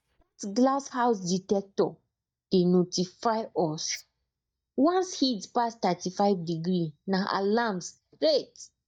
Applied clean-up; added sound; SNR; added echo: neural mask model DeepFilterNet 3.